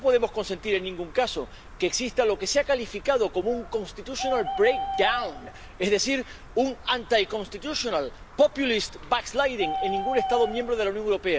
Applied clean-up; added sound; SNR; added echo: none; Bird; 10 dB; none.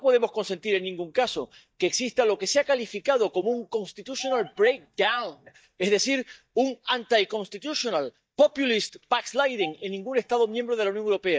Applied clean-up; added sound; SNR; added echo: neural mask model DeepFilterNet 3.